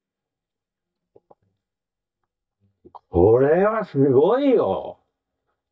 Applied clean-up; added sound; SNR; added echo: neural mask model DeepFilterNet 3.